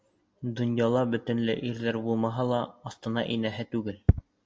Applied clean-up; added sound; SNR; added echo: none; none; none; none.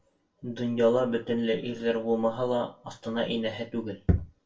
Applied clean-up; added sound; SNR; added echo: none; none; none; reverberation time 0.2 s.